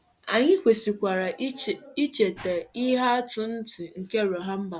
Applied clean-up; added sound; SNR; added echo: none; none; none; none.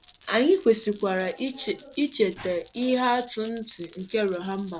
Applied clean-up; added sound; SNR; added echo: none; Glass; 16 dB; none.